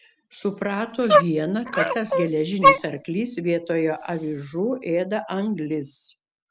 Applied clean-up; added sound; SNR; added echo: none; Dog; -2 dB; none.